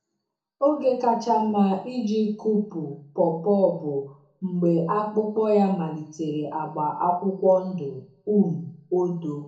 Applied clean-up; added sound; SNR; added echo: none; none; none; reverberation time 0.7 s.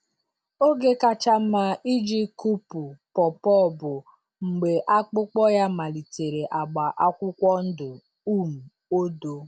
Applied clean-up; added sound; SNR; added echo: none; none; none; none.